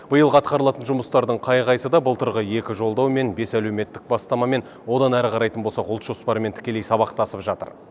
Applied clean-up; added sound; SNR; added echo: none; none; none; none.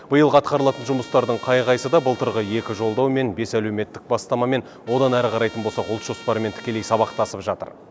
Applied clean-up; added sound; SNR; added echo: none; Trumpet; 20 dB; none.